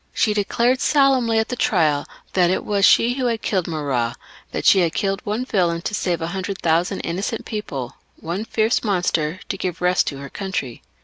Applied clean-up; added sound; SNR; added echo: none; none; none; none.